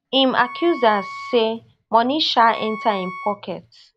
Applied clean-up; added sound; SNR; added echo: none; Wind instrument, woodwind instrument; 15 dB; none.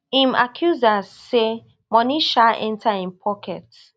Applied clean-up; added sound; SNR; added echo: none; none; none; none.